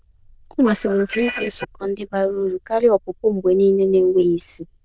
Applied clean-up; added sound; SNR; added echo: neural diffusion model UNIVERSE++.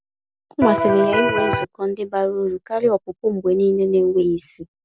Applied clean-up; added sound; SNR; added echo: none; Electric guitar; 0 dB; none.